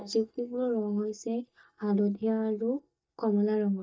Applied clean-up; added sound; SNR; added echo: neural mask model DeepFilterNet 3.